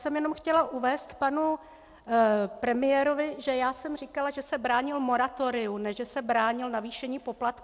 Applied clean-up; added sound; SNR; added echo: none; none; none; none.